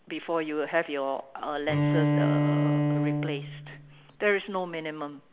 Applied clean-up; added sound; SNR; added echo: none; Bowed string instrument; -5 dB; none.